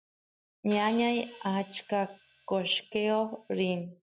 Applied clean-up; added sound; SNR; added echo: none; Hi-hat; 19 dB; none.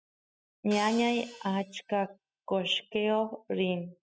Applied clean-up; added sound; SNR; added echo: classical method spectral subtraction.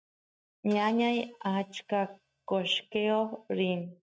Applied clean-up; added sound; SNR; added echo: neural mask model RNNoise.